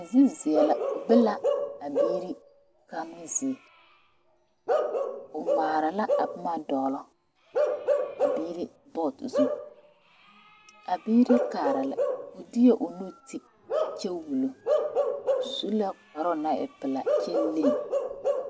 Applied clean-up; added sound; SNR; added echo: none; Bark / Livestock, farm animals, working animals; 1 dB; none.